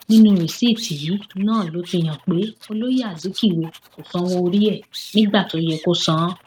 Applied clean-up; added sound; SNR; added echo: neural mask model RNNoise.